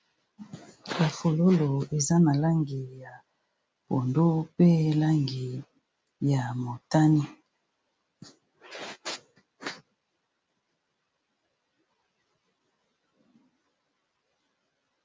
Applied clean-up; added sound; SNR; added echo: none; none; none; none.